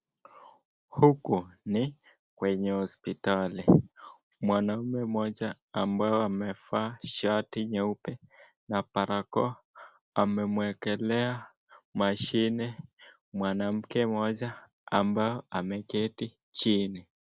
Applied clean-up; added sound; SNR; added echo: none; none; none; none.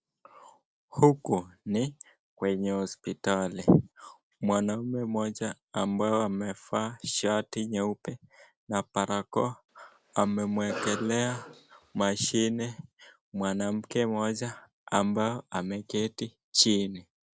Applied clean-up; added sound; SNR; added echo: none; Cough; 12 dB; none.